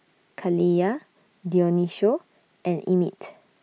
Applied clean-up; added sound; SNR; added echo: none; none; none; none.